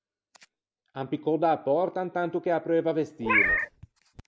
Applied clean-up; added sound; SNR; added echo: none; Meow; -2 dB; none.